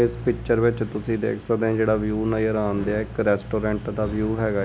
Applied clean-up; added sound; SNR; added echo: none; none; none; none.